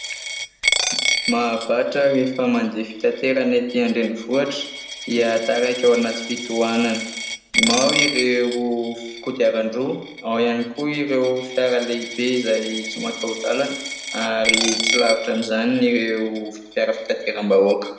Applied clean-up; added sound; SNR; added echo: none; Coin (dropping); 6 dB; reverberation time 0.7 s.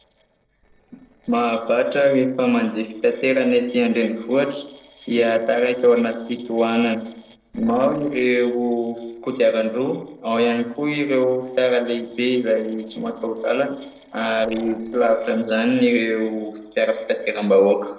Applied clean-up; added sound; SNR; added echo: neural separator model SepFormer DNS4.